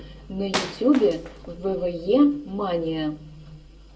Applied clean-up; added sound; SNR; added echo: none; Wood; 10 dB; reverberation time 0.2 s.